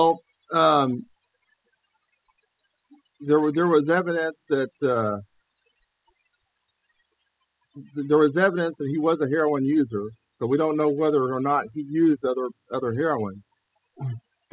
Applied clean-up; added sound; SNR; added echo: classical method spectral subtraction.